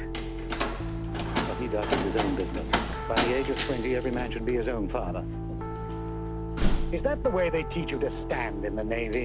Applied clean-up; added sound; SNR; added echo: none; Slam + Piano; -1 dB; none.